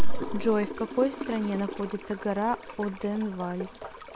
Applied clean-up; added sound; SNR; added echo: none; Toilet flush / Gurgling; 14 dB; none.